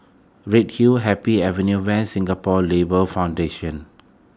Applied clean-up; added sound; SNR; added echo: none; none; none; none.